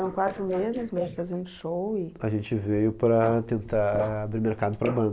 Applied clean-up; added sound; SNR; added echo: neural mask model Resemble Enhance denoiser.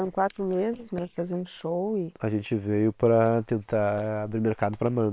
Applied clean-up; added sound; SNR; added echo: neural separator model SepFormer WHAM!.